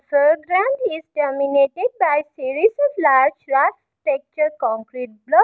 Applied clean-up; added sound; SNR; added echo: none; none; none; none.